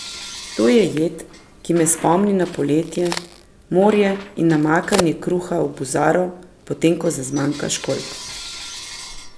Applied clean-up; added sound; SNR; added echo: none; Crack + Coin (dropping) / Bell; 14 dB; none.